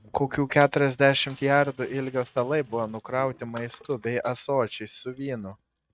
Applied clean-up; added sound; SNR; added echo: neural mask model RNNoise.